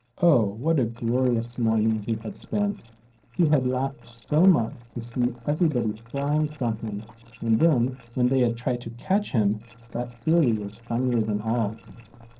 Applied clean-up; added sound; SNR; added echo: neural separator model SepFormer DNS4.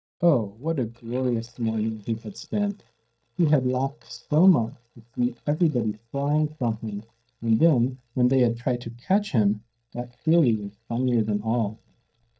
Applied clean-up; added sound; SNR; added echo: neural mask model DeepFilterNet 3.